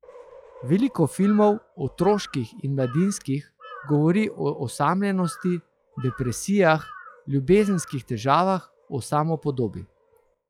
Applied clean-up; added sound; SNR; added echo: classical method log-MMSE.